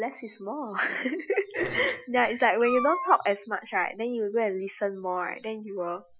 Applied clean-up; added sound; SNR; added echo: classical method Wiener filter.